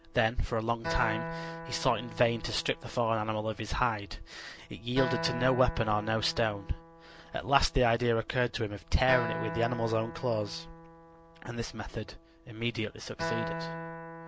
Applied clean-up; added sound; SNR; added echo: none; Acoustic guitar; 10 dB; none.